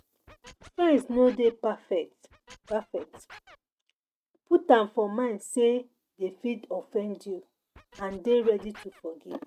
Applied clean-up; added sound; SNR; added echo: neural mask model RNNoise.